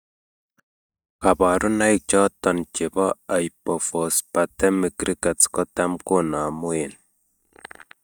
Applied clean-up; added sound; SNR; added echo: neural mask model DeepFilterNet 3.